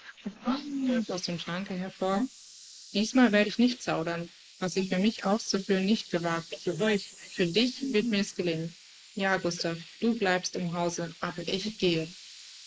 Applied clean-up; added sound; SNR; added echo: neural mask model Resemble Enhance denoiser.